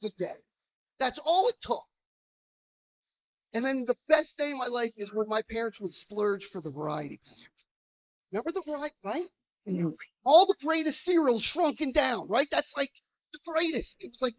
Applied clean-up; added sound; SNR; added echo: neural mask model Resemble Enhance denoiser.